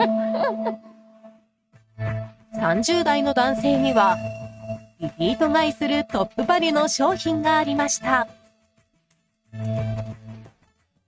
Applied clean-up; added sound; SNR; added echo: neural mask model RNNoise.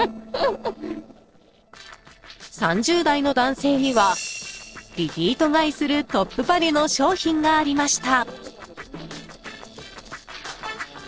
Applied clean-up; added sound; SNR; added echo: neural separator model SepFormer DNS4.